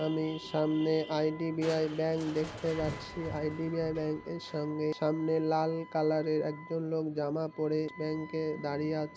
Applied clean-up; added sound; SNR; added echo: none; Crushing + Wind instrument, woodwind instrument; 16 dB; none.